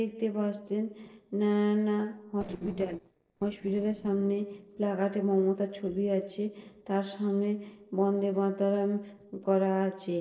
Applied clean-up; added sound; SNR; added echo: neural separator model SepFormer DNS4.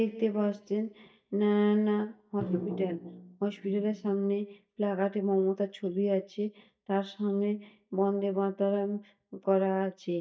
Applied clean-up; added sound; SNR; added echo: neural mask model DeepFilterNet 3.